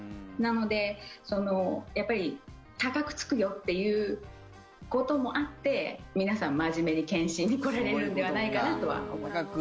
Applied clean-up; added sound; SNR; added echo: none; none; none; none.